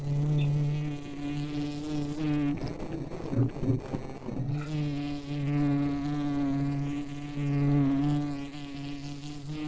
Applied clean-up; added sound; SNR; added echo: neural separator model SepFormer DNS4.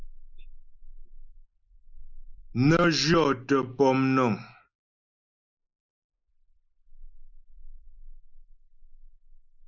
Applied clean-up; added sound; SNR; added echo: neural mask model Resemble Enhance denoiser.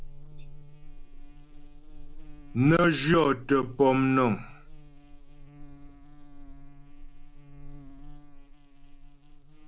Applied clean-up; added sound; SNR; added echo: none; Buzz; 13 dB; none.